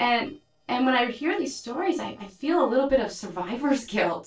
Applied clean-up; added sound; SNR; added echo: neural separator model SepFormer DNS4.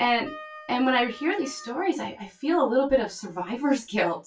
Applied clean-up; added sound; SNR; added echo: classical method WPE with log-MMSE.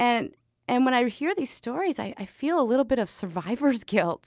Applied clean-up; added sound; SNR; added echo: none; none; none; none.